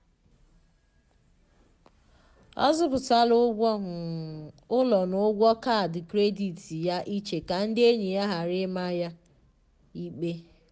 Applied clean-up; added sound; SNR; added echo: none; none; none; none.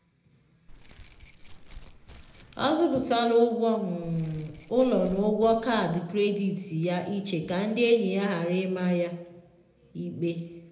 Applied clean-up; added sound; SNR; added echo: none; Keys jangling; 17 dB; reverberation time 0.7 s.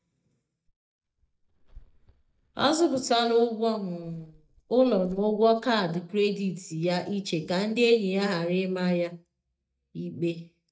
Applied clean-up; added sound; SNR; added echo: neural mask model DeepFilterNet 3.